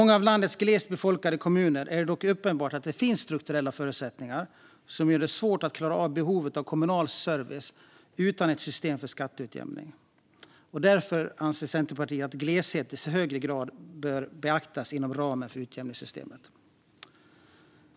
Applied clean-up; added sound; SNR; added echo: none; none; none; none.